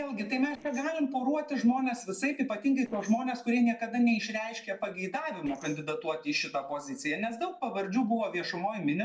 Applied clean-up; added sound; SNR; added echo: neural separator model SepFormer DNS4.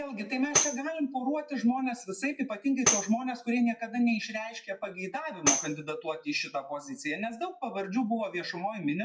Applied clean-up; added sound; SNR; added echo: classical method WPE with log-MMSE.